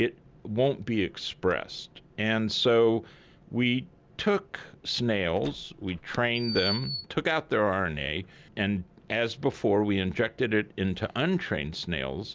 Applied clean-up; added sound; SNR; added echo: none; Door; 12 dB; none.